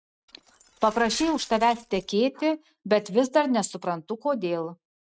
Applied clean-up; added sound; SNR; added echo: neural mask model RNNoise.